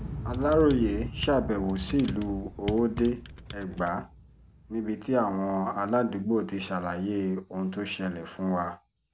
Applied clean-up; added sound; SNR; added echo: none; Computer keyboard + Explosion; 11 dB; none.